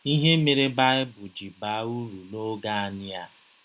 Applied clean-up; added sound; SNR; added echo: none; none; none; none.